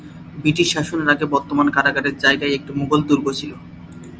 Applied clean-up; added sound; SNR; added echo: none; none; none; none.